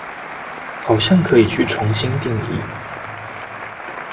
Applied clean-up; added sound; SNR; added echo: none; Applause; 11 dB; reverberation time 1.0 s.